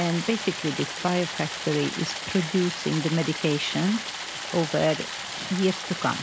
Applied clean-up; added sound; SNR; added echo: none; Stream; 7 dB; none.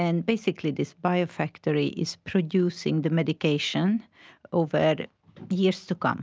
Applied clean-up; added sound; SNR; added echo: none; none; none; none.